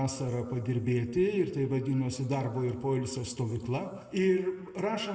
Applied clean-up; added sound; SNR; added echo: none; none; none; reverberation time 1.2 s.